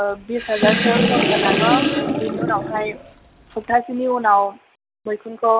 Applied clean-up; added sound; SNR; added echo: none; Sink (filling or washing) / Water; 0 dB; none.